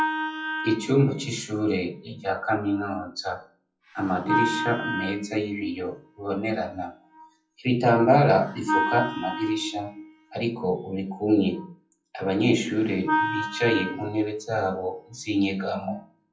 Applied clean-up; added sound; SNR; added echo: classical method WPE with log-MMSE.